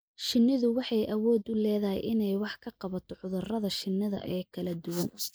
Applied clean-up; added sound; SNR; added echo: neural mask model Resemble Enhance denoiser.